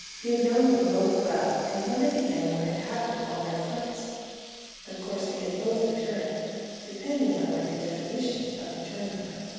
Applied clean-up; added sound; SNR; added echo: none; Water tap, faucet; 16 dB; reverberation time 2.1 s.